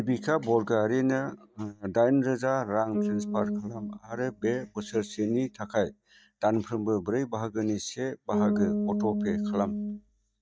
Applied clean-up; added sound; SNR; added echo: neural mask model DeepFilterNet 3.